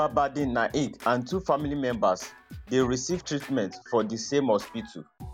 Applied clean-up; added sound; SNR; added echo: none; Scratching (performance technique); 18 dB; none.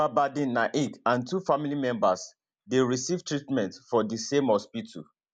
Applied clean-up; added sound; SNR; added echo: none; none; none; none.